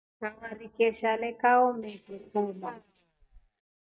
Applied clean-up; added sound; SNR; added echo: neural mask model DeepFilterNet 3.